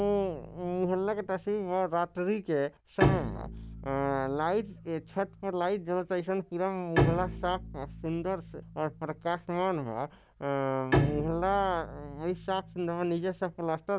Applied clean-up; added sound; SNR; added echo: none; Bowed string instrument; 5 dB; none.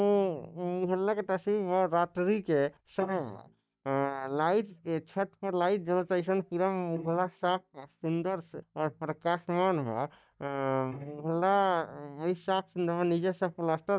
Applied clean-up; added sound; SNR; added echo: neural mask model DeepFilterNet 3.